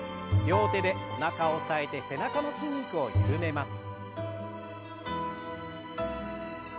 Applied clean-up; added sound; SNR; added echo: none; Bowed string instrument; 2 dB; none.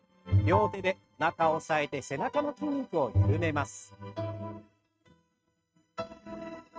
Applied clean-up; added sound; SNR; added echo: neural mask model RNNoise.